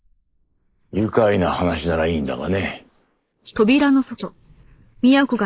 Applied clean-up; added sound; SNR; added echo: neural mask model Resemble Enhance denoiser.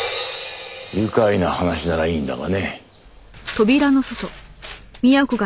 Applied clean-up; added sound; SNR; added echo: none; Crash cymbal; 16 dB; none.